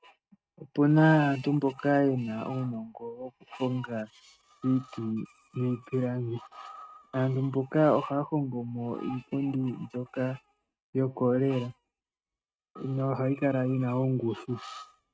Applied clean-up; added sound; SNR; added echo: neural mask model RNNoise.